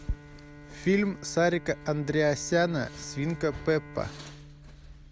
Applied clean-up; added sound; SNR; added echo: none; Bowed string instrument; 17 dB; none.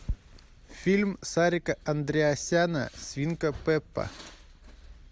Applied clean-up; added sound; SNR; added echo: none; none; none; none.